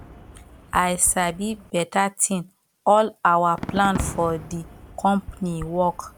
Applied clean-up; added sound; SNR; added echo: none; Fireworks; 14 dB; none.